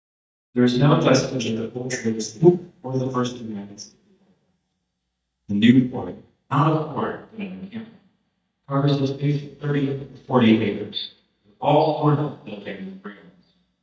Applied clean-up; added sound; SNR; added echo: neural mask model DeepFilterNet 3.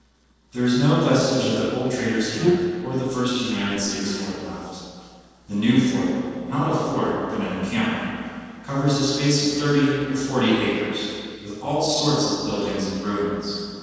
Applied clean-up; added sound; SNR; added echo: neural separator model SepFormer DNS4.